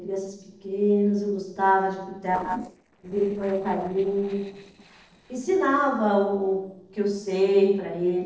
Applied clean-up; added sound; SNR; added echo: neural separator model SepFormer DNS4.